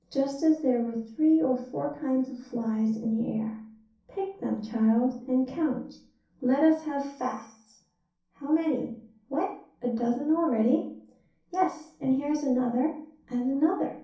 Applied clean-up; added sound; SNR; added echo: none; none; none; reverberation time 0.6 s.